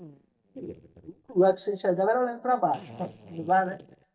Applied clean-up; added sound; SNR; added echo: neural mask model DeepFilterNet 3.